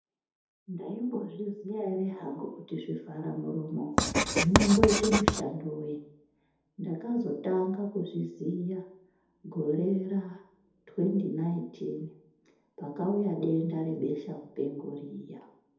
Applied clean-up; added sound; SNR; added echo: none; Writing; -3 dB; reverberation time 0.7 s.